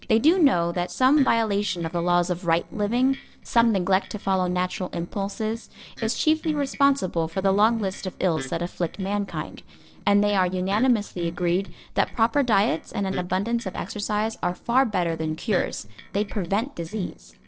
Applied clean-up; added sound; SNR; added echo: neural separator model SepFormer DNS4.